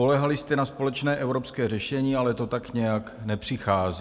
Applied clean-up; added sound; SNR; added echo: none; none; none; none.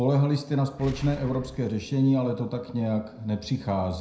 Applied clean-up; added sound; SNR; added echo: none; Boom; 18 dB; reverberation time 0.4 s.